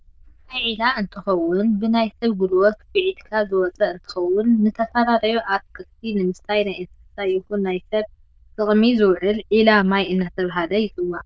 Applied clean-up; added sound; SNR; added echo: neural diffusion model UNIVERSE++.